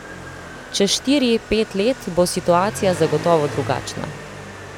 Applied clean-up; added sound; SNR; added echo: none; Motorcycle; 12 dB; none.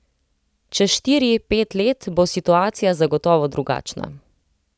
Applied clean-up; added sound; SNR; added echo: none; none; none; none.